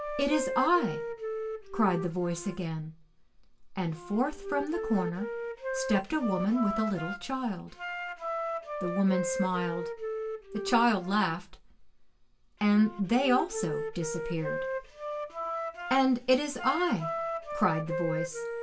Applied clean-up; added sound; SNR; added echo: none; Wind instrument, woodwind instrument; 6 dB; reverberation time 0.2 s.